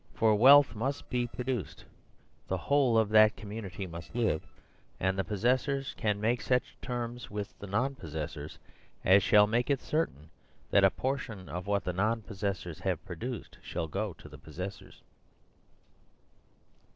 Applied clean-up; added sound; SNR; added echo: neural separator model SepFormer DNS4.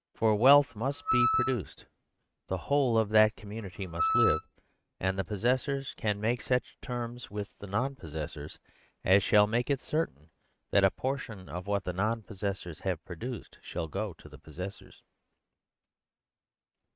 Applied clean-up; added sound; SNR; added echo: neural mask model RNNoise.